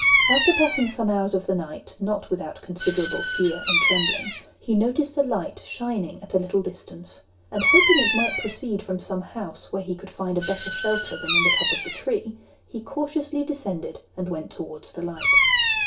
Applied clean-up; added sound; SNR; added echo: none; Bird vocalization, bird call, bird song; 0 dB; reverberation time 0.2 s.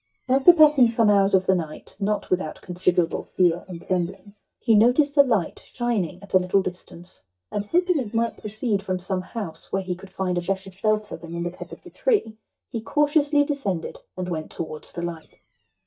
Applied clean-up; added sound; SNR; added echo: neural mask model DeepFilterNet 3.